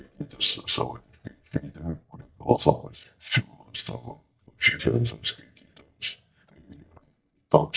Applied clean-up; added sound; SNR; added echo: neural mask model DeepFilterNet 3.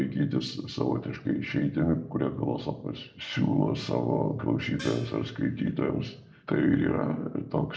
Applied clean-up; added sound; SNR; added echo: neural separator model SepFormer DNS4.